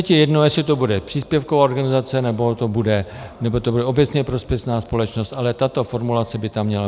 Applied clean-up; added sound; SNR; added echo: none; none; none; none.